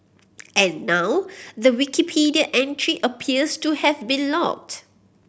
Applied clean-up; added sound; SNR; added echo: none; none; none; none.